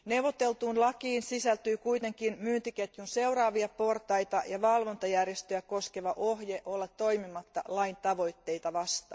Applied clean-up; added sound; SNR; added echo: none; none; none; none.